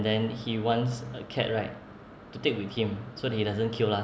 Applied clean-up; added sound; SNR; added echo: none; none; none; none.